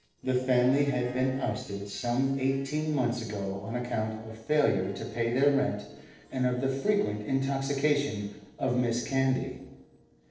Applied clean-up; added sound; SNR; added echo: neural separator model SepFormer DNS4.